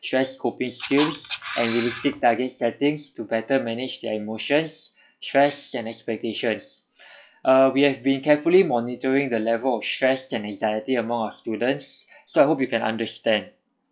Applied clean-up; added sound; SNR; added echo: classical method log-MMSE.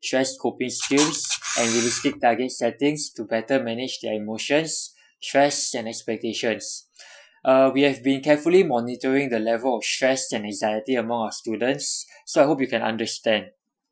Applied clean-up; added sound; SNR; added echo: classical method Wiener filter.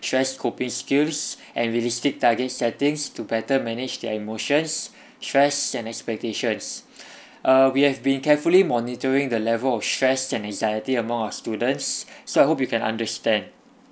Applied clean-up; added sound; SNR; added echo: none; none; none; none.